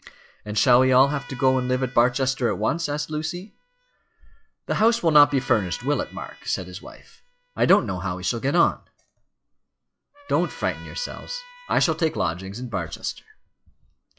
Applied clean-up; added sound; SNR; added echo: classical method log-MMSE.